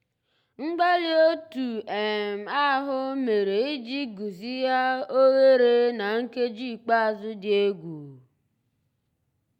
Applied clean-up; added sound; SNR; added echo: none; none; none; none.